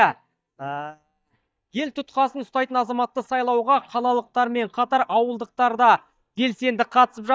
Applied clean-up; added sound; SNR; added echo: neural mask model DeepFilterNet 3.